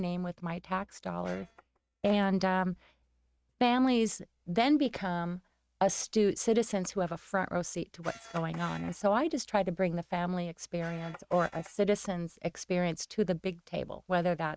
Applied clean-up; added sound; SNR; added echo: neural mask model RNNoise.